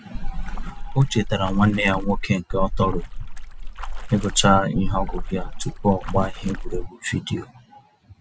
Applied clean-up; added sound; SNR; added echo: none; Splash, splatter; 2 dB; none.